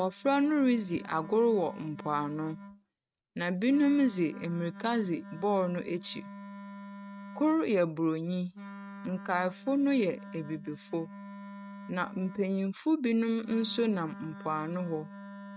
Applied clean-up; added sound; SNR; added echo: neural mask model RNNoise.